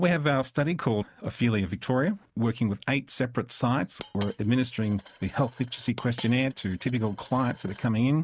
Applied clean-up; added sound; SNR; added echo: neural mask model RNNoise.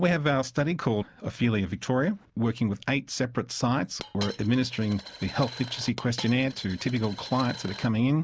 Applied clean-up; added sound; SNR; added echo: none; Coin (dropping); 14 dB; none.